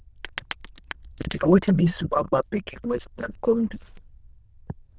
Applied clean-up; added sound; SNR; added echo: neural diffusion model UNIVERSE++.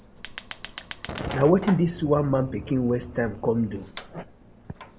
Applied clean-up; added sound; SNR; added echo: none; Fire; 13 dB; none.